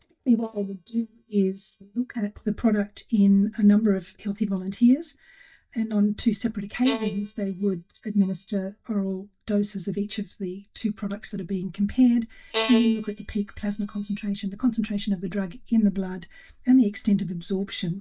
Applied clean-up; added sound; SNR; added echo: neural mask model DeepFilterNet 3.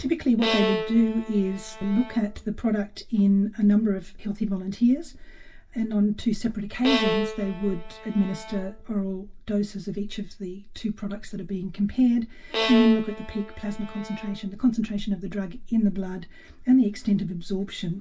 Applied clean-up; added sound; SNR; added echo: none; Bowed string instrument; 6 dB; reverberation time 0.1 s.